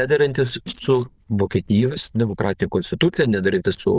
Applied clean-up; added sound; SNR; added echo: neural diffusion model UNIVERSE++.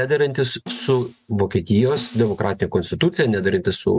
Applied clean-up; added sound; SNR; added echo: neural mask model RNNoise.